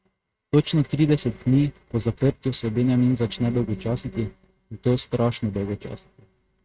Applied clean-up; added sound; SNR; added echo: neural mask model RNNoise.